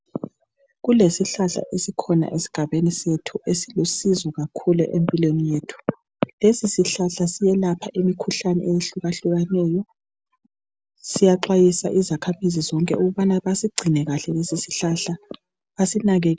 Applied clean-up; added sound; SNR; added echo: none; none; none; none.